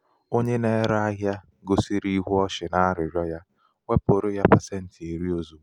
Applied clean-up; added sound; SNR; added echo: none; none; none; none.